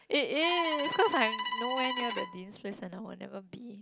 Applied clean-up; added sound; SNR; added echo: none; Bowed string instrument; 4 dB; none.